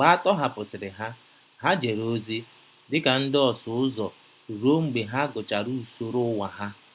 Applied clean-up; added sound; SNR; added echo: none; none; none; none.